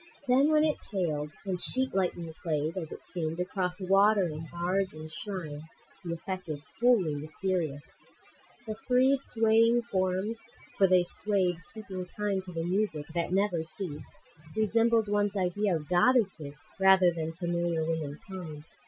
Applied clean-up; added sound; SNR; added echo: classical method Wiener filter.